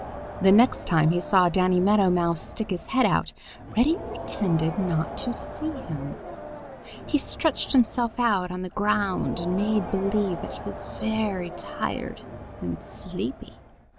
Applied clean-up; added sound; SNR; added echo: none; Crowd; 12 dB; none.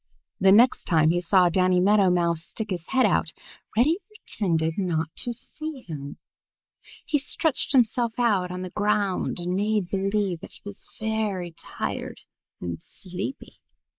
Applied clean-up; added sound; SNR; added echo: neural mask model Resemble Enhance denoiser.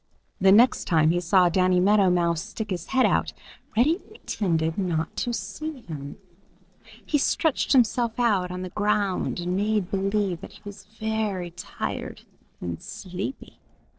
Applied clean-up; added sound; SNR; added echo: neural separator model SepFormer DNS4.